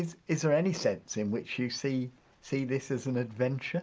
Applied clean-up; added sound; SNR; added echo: none; none; none; none.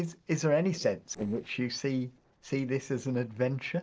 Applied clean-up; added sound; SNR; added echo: neural separator model SepFormer DNS4.